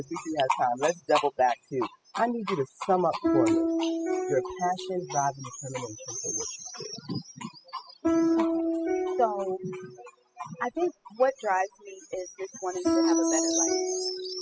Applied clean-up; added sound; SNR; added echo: classical method spectral subtraction.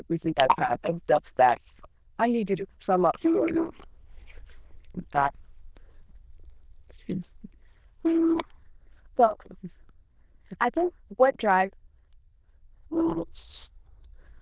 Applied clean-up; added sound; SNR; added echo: neural diffusion model UNIVERSE++.